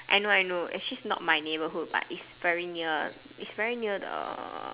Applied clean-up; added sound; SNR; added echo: none; none; none; none.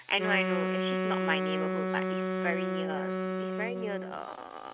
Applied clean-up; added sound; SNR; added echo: neural mask model RNNoise.